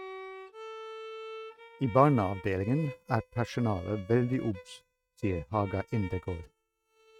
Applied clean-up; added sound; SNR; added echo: neural mask model RNNoise.